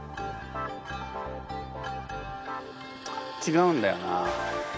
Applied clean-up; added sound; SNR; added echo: none; none; none; none.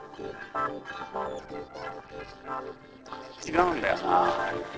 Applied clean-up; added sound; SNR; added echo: neural separator model SepFormer DNS4.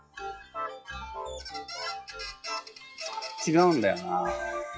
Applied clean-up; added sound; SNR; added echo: classical method log-MMSE.